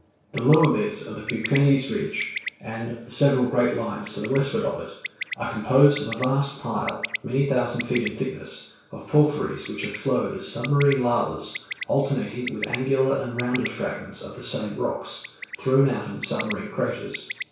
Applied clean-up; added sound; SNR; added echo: none; Bird; 14 dB; reverberation time 0.6 s.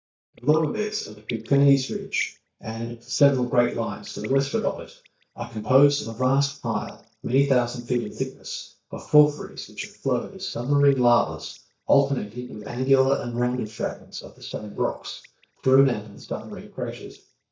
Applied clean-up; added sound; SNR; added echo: neural mask model DeepFilterNet 3.